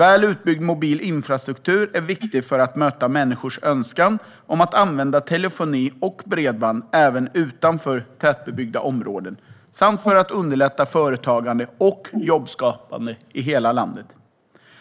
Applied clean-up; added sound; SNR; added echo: neural mask model Resemble Enhance denoiser.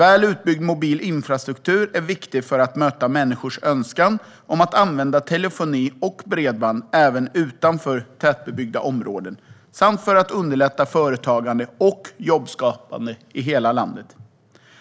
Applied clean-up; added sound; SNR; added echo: none; none; none; none.